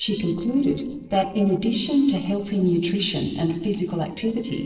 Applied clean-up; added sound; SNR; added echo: neural separator model SepFormer DNS4.